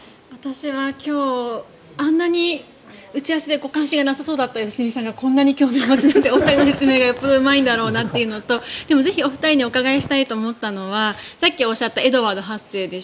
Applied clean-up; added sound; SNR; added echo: none; none; none; none.